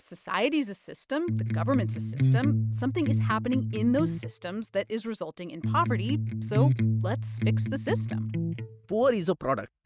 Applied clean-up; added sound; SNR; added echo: neural mask model RNNoise.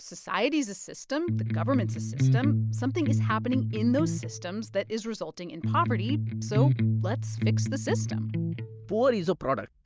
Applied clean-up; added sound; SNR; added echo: none; Electric guitar; -3 dB; none.